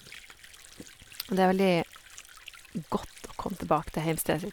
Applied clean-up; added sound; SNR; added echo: none; Sink (filling or washing) / Water; 20 dB; none.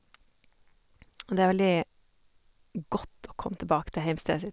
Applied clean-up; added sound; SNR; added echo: none; none; none; none.